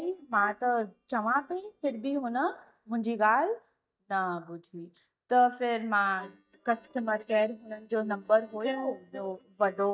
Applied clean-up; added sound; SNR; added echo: neural mask model DeepFilterNet 3.